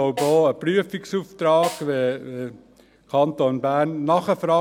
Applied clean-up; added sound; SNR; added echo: none; Snare drum; 15 dB; none.